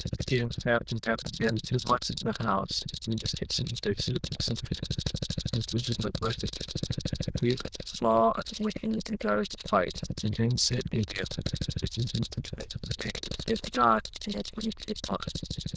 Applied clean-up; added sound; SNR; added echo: neural diffusion model UNIVERSE++.